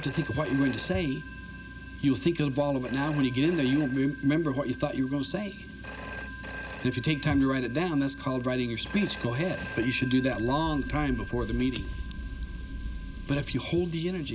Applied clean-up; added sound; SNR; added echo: none; Telephone + Scissors; 11 dB; none.